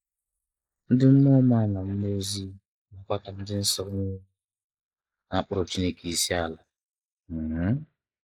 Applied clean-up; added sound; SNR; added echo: neural mask model Resemble Enhance denoiser.